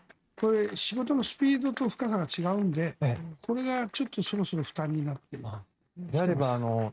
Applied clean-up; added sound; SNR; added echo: neural mask model RNNoise.